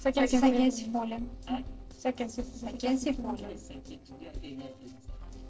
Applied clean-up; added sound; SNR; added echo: neural separator model SepFormer DNS4.